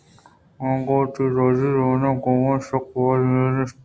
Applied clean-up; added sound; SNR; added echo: none; none; none; none.